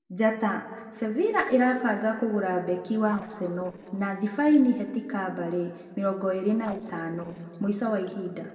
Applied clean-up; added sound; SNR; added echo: neural separator model SepFormer DNS4.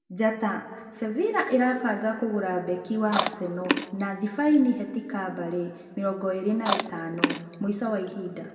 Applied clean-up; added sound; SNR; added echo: none; Chewing, mastication; 3 dB; reverberation time 1.8 s.